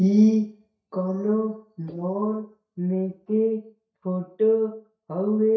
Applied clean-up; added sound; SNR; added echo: neural mask model DeepFilterNet 3.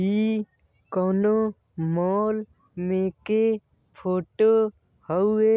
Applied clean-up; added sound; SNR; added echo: none; none; none; none.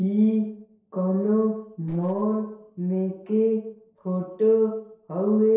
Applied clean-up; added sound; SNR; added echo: neural separator model SepFormer DNS4.